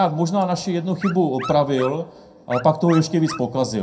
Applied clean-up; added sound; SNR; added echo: none; Dog; 15 dB; reverberation time 0.2 s.